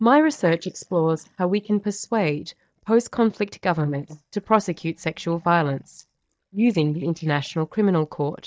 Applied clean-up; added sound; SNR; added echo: neural mask model DeepFilterNet 3.